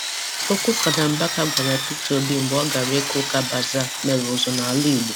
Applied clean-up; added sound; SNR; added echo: none; Drill; 3 dB; none.